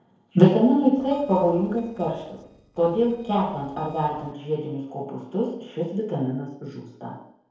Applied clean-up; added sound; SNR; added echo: neural separator model SepFormer DNS4.